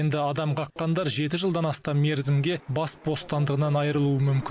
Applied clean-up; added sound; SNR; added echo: none; none; none; none.